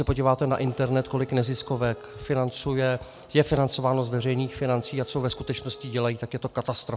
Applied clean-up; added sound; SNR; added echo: none; Telephone; 19 dB; none.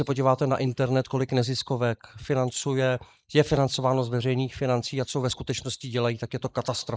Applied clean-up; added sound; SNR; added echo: neural mask model Resemble Enhance denoiser.